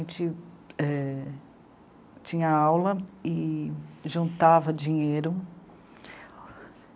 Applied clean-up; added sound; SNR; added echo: none; none; none; none.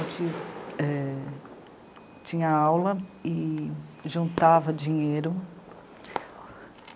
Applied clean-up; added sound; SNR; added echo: none; Fireworks; 14 dB; none.